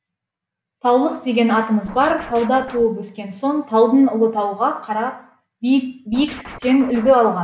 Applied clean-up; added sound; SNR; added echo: none; Scratching (performance technique); 17 dB; none.